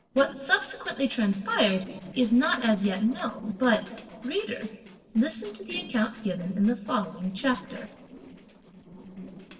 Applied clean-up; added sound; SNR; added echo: neural separator model SepFormer DNS4.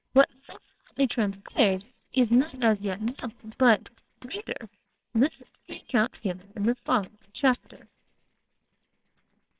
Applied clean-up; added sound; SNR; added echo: neural separator model SepFormer WHAMR!.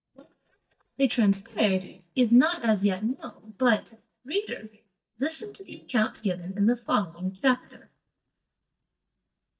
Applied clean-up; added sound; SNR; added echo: neural mask model DeepFilterNet 3.